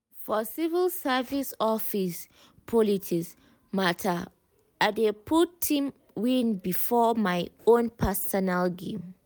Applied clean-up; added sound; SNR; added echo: none; none; none; none.